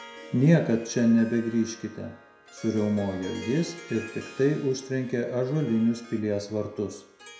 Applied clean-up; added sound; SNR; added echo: none; Harp; 19 dB; reverberation time 0.6 s.